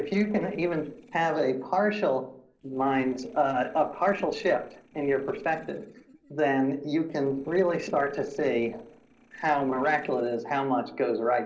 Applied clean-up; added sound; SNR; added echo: neural separator model SepFormer DNS4.